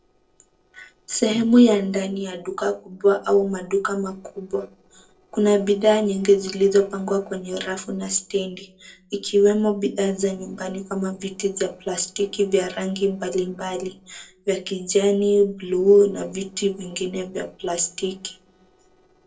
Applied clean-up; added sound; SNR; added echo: neural separator model SepFormer DNS4.